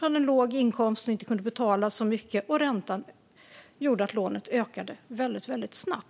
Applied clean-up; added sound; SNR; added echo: none; none; none; none.